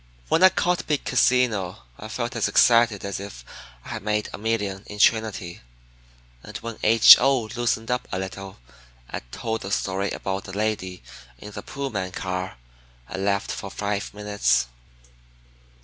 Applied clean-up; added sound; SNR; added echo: none; none; none; none.